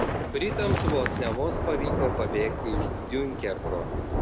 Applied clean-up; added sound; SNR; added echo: none; Thunder / Rain + Walk, footsteps; -2 dB; none.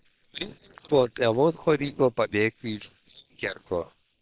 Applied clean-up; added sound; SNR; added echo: neural separator model SepFormer WHAM!.